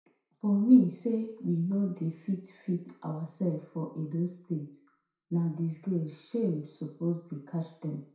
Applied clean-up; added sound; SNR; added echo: none; none; none; reverberation time 0.6 s.